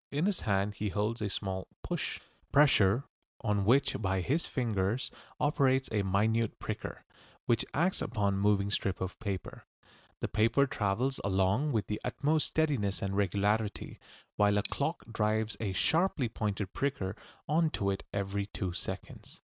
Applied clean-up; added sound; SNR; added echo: neural mask model RNNoise.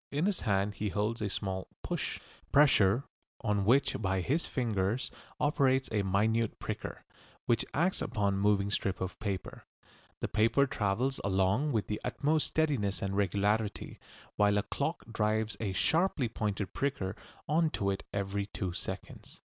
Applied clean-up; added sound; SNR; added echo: none; none; none; none.